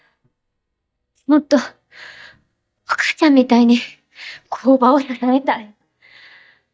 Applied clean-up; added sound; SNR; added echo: neural mask model DeepFilterNet 3.